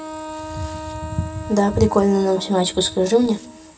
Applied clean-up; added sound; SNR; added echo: none; Wind instrument, woodwind instrument; 14 dB; reverberation time 0.2 s.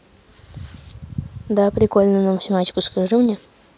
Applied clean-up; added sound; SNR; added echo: none; none; none; none.